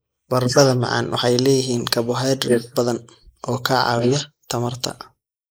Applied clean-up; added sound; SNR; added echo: neural mask model Resemble Enhance denoiser.